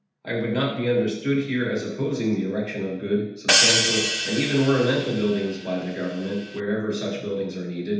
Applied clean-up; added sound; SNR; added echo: none; Hi-hat; 0 dB; reverberation time 0.8 s.